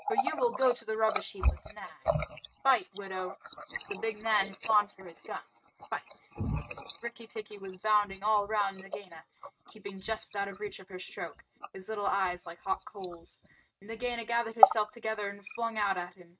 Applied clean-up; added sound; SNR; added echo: neural mask model RNNoise.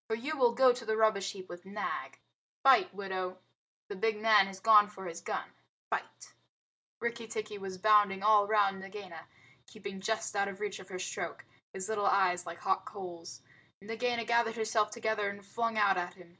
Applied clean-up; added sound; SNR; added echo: none; none; none; none.